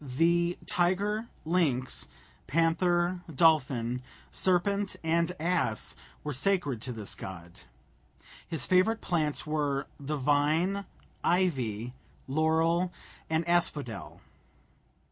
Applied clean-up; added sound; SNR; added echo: none; none; none; none.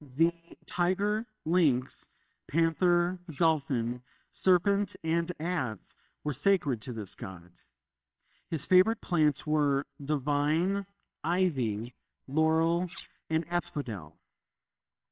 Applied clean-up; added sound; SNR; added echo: neural separator model SepFormer WHAMR!.